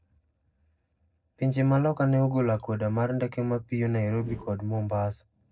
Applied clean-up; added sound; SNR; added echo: neural separator model SepFormer DNS4.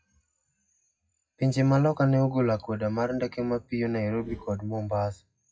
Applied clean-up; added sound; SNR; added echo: classical method WPE with log-MMSE.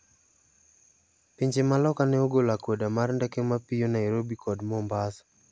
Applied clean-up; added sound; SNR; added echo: none; none; none; none.